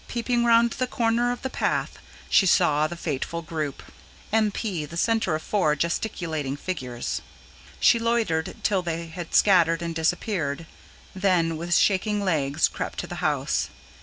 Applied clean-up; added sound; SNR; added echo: none; none; none; none.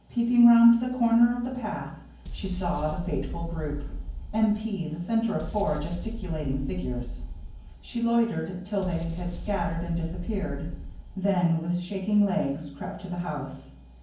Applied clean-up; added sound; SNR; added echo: none; Boom; 8 dB; reverberation time 0.9 s.